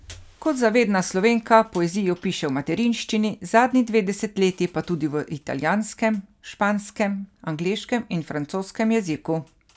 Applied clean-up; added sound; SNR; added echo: none; none; none; none.